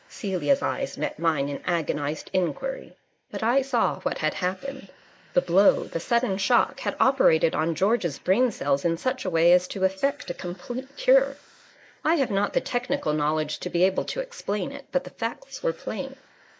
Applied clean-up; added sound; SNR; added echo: neural mask model Resemble Enhance denoiser.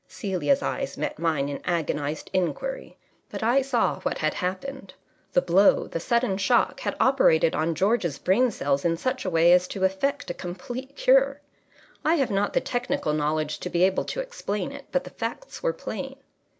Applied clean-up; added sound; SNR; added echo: none; none; none; none.